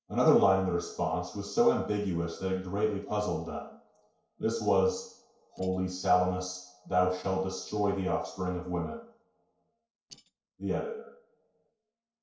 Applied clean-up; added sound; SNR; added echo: neural separator model SepFormer DNS4.